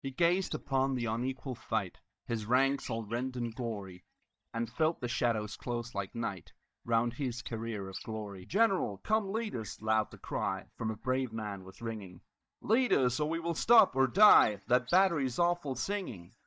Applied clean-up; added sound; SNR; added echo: neural mask model DeepFilterNet 3.